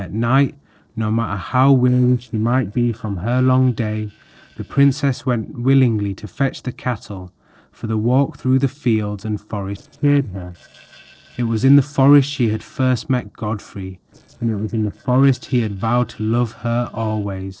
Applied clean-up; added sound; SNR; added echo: neural separator model SepFormer DNS4.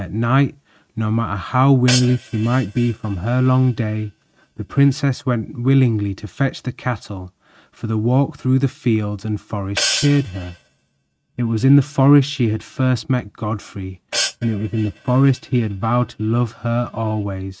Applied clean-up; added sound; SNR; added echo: neural mask model RNNoise.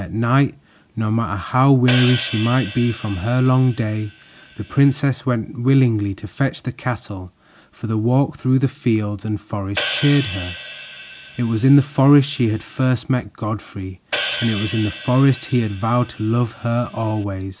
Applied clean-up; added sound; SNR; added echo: none; Hi-hat; 8 dB; none.